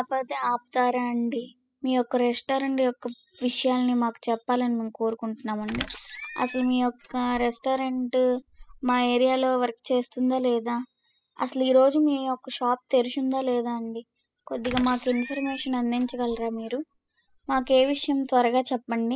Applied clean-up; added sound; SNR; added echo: classical method spectral subtraction.